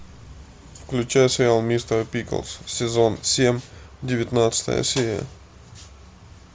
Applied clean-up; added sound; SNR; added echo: none; none; none; none.